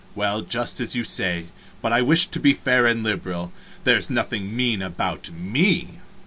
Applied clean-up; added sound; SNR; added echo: none; none; none; none.